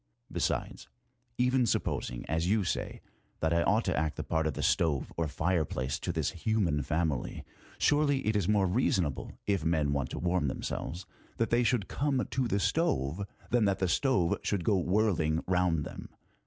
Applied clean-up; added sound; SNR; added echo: none; none; none; none.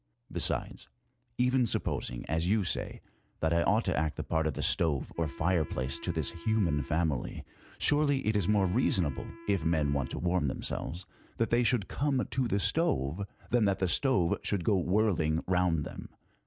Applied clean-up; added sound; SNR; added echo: none; Wind instrument, woodwind instrument; 20 dB; none.